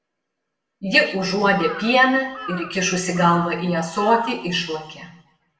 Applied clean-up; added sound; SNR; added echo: none; Bird vocalization, bird call, bird song / Crow; 14 dB; reverberation time 0.7 s.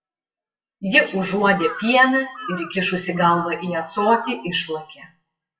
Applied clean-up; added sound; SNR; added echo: classical method WPE with log-MMSE.